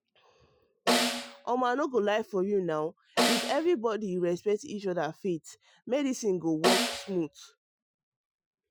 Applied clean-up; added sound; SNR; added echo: classical method Wiener filter.